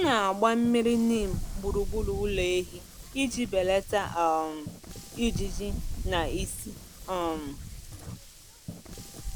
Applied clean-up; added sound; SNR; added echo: none; Wind; 7 dB; none.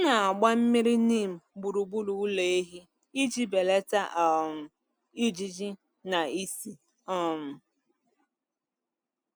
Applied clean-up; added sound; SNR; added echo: none; none; none; none.